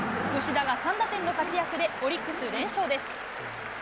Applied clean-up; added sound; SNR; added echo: none; Zipper (clothing); 11 dB; none.